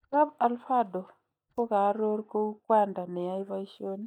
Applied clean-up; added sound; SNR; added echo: neural mask model DeepFilterNet 3.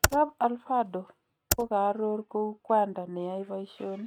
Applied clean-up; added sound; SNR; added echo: neural mask model RNNoise.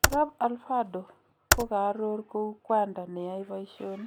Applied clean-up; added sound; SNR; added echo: none; Computer keyboard; 0 dB; none.